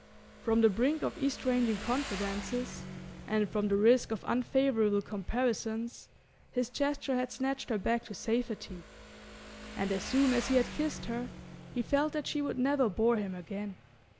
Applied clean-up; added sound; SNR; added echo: none; Motorcycle; 14 dB; none.